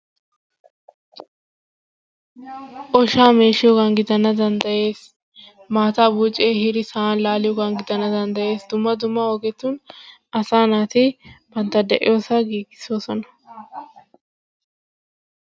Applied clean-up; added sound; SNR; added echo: none; none; none; none.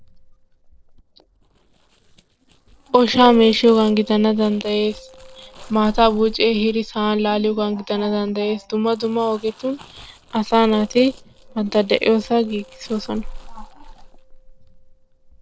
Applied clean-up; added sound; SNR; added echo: neural separator model SepFormer DNS4.